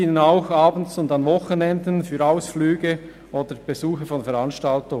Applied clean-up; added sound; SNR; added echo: none; none; none; none.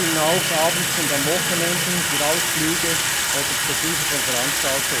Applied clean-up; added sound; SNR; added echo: none; Sink (filling or washing) / Water tap, faucet; -5 dB; none.